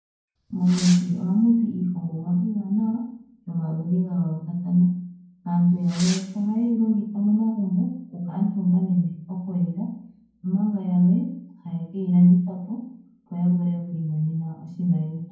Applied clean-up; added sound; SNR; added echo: none; Fireworks; 15 dB; reverberation time 0.9 s.